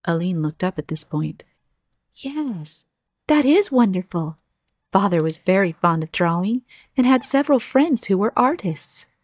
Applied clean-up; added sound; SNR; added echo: neural mask model DeepFilterNet 3.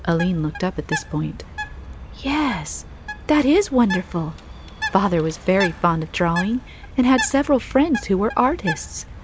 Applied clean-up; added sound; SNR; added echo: none; Bird; 11 dB; none.